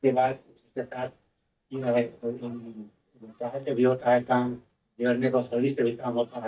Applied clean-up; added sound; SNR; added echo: neural mask model DeepFilterNet 3.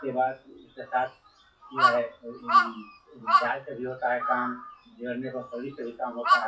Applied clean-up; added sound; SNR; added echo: classical method WPE with log-MMSE.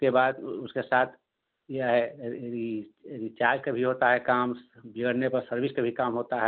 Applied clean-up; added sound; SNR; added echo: none; none; none; none.